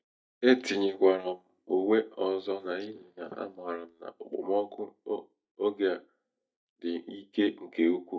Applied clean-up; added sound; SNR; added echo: neural mask model DeepFilterNet 3.